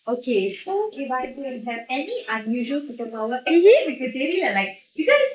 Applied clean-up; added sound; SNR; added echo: neural mask model Resemble Enhance denoiser.